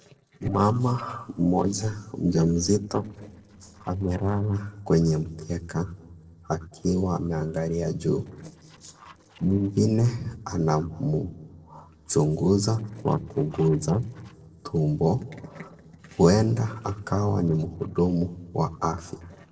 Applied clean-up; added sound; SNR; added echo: neural separator model SepFormer DNS4.